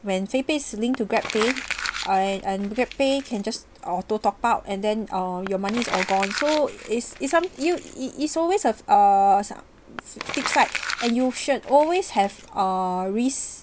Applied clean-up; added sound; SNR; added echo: none; Crumpling, crinkling; 12 dB; none.